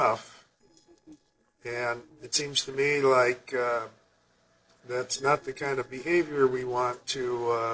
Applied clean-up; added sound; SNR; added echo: neural separator model SepFormer DNS4.